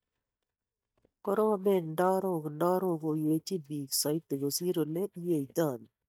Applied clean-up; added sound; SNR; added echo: neural mask model DeepFilterNet 3.